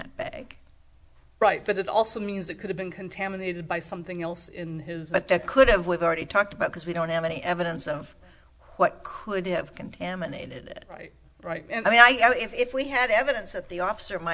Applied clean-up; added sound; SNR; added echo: none; none; none; none.